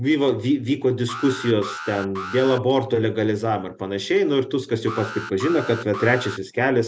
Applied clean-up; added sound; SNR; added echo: none; Alarm; 12 dB; none.